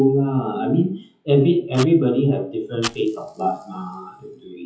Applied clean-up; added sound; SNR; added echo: classical method WPE with log-MMSE.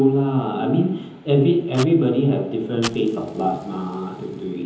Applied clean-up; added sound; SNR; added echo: none; Fire; 20 dB; reverberation time 0.9 s.